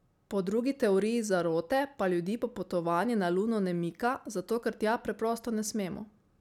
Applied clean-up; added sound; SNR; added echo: none; none; none; none.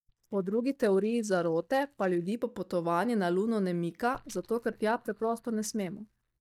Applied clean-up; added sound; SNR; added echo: neural mask model DeepFilterNet 3.